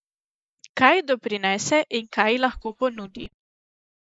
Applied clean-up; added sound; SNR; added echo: neural mask model Resemble Enhance denoiser.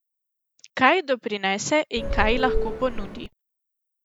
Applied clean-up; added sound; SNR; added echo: none; Subway, metro, underground / Doorbell; 0 dB; none.